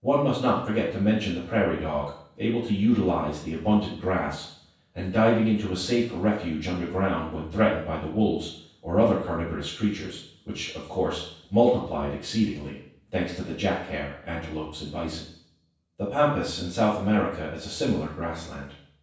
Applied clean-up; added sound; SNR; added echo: none; none; none; reverberation time 0.7 s.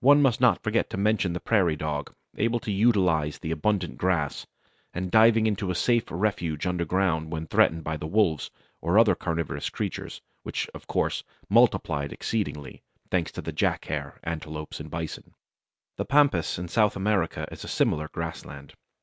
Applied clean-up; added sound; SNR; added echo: none; none; none; none.